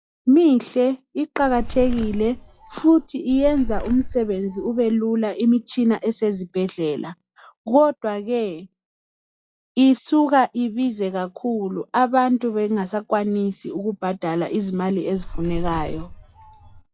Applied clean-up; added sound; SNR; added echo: classical method log-MMSE.